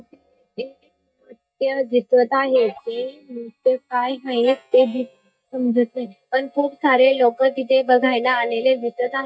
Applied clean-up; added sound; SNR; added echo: neural mask model DeepFilterNet 3.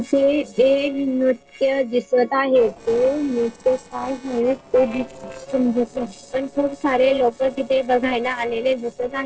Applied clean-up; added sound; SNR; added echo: neural separator model SepFormer DNS4.